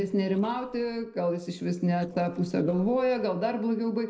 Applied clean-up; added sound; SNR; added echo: neural separator model SepFormer DNS4.